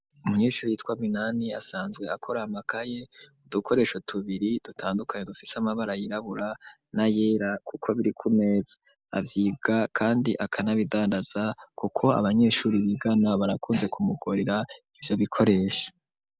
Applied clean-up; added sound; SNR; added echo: none; none; none; none.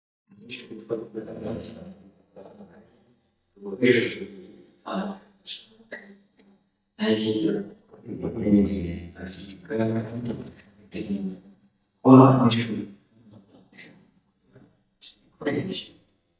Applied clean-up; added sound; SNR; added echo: neural mask model DeepFilterNet 3.